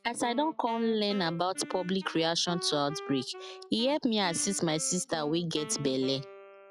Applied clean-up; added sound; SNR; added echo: classical method log-MMSE.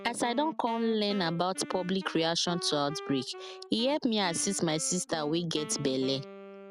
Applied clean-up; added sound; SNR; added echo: none; Wind instrument, woodwind instrument; 15 dB; none.